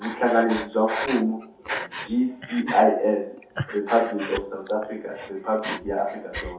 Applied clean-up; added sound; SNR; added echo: none; Breathing; 10 dB; reverberation time 0.5 s.